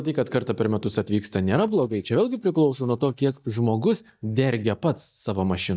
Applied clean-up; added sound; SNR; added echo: neural mask model DeepFilterNet 3.